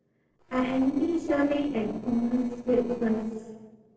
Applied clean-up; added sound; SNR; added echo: neural separator model SepFormer DNS4.